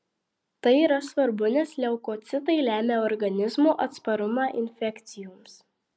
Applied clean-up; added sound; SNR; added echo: none; none; none; none.